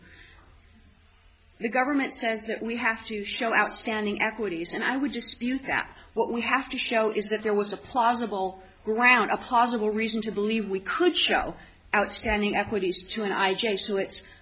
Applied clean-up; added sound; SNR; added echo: none; none; none; none.